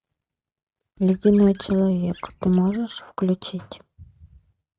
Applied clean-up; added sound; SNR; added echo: neural mask model RNNoise.